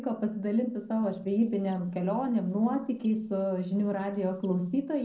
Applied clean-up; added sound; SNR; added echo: neural separator model SepFormer DNS4.